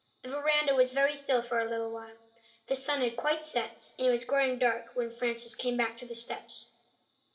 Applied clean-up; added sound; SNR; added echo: none; Insect; 7 dB; reverberation time 1.7 s.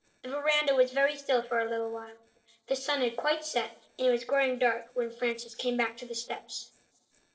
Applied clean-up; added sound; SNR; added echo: neural separator model SepFormer DNS4.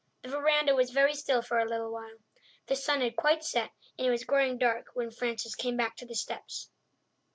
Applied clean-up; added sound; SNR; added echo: none; none; none; none.